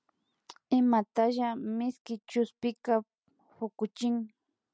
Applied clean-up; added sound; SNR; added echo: none; none; none; none.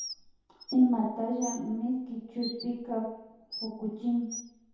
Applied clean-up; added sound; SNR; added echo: none; Bird; 14 dB; reverberation time 0.8 s.